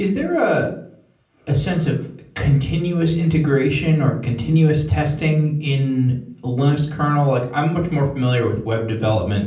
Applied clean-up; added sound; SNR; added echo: none; none; none; reverberation time 0.6 s.